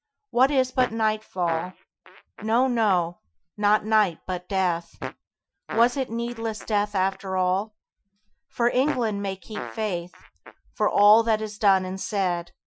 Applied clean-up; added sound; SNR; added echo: classical method Wiener filter.